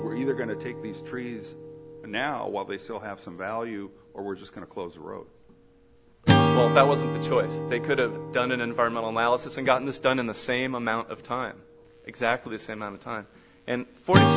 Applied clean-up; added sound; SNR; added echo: none; Acoustic guitar / Strum; 1 dB; none.